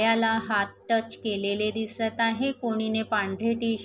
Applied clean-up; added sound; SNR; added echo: none; none; none; none.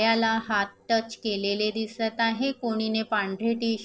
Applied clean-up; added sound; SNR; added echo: neural separator model SepFormer DNS4.